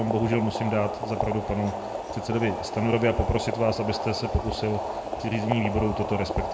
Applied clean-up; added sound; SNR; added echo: none; Boiling; 5 dB; reverberation time 1.1 s.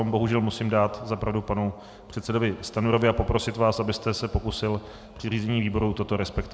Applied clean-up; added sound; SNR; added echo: none; none; none; none.